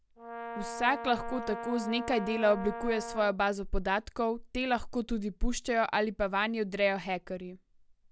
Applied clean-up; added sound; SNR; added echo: none; Brass instrument; 9 dB; none.